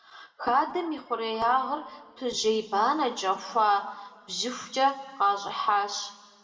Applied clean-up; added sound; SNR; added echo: none; none; none; reverberation time 1.7 s.